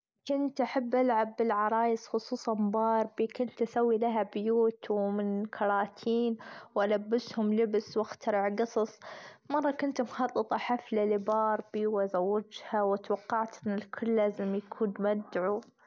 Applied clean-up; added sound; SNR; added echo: none; none; none; none.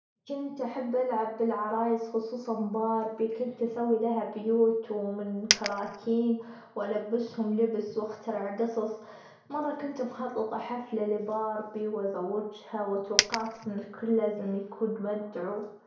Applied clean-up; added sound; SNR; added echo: none; Coin (dropping); -1 dB; reverberation time 0.6 s.